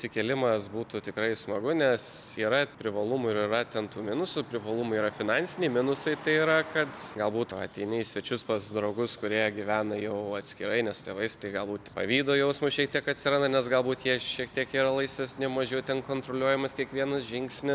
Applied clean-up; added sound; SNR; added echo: none; none; none; none.